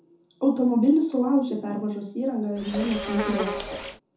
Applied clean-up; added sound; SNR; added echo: none; Insect; 6 dB; reverberation time 0.6 s.